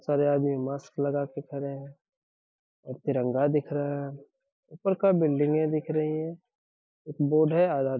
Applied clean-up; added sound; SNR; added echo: none; none; none; none.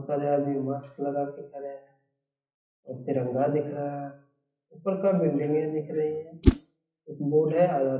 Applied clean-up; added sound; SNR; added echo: classical method WPE with log-MMSE.